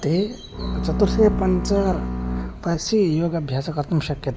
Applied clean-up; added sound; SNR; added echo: none; Bowed string instrument; 4 dB; none.